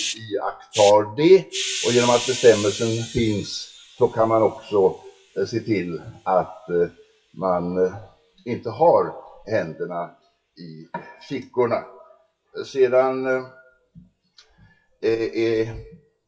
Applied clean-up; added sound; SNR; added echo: classical method WPE with log-MMSE.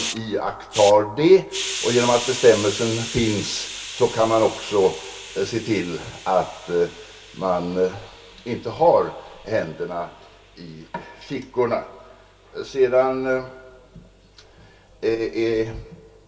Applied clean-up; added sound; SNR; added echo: none; Hiss; 13 dB; reverberation time 0.2 s.